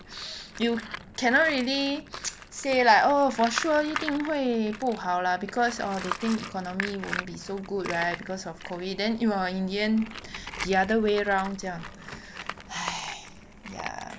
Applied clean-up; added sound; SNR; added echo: none; Tools; 12 dB; none.